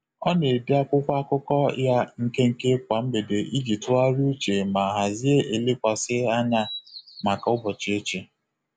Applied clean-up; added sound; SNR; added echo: none; Bird vocalization, bird call, bird song; 17 dB; none.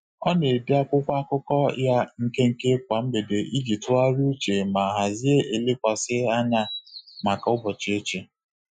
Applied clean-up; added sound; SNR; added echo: classical method Wiener filter.